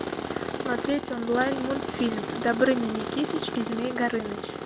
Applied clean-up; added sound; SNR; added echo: none; Tools; 4 dB; none.